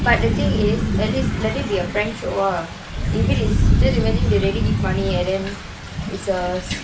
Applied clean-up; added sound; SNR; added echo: none; Thunder / Rain; -3 dB; none.